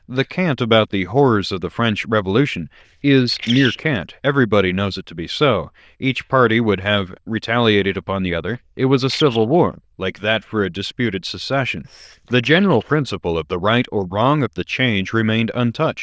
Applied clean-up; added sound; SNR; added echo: neural diffusion model UNIVERSE++.